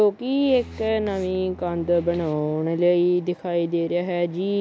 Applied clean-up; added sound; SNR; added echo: none; Bowed string instrument; 18 dB; none.